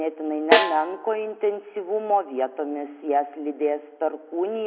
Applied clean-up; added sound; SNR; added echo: none; Snare drum; 0 dB; none.